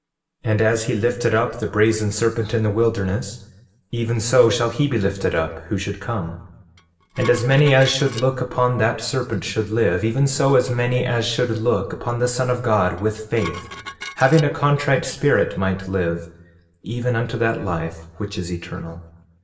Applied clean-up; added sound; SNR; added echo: none; Dishes, pots, and pans; 15 dB; reverberation time 0.7 s.